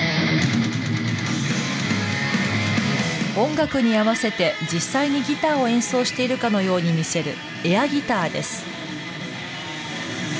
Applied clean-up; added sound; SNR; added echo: none; none; none; none.